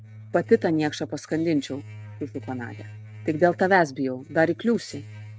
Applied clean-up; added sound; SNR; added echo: neural mask model RNNoise.